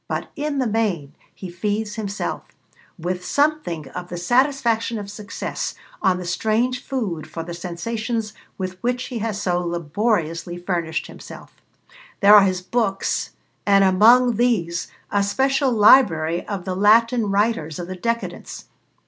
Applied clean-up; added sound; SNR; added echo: none; none; none; none.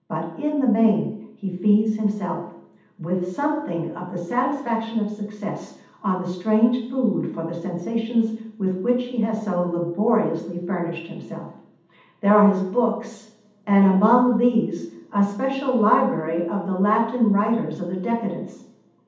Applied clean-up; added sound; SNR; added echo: none; none; none; reverberation time 0.8 s.